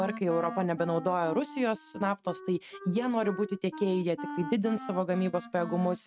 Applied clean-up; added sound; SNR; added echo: neural mask model RNNoise.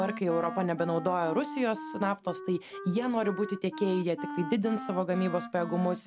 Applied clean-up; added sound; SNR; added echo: none; Wind instrument, woodwind instrument; 10 dB; none.